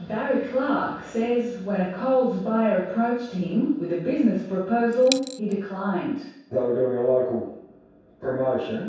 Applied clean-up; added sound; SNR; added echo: none; Coin (dropping); 9 dB; reverberation time 0.7 s.